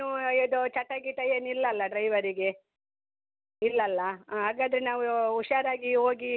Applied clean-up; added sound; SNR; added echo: none; none; none; none.